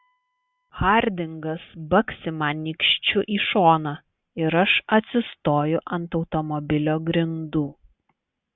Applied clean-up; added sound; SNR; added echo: none; none; none; none.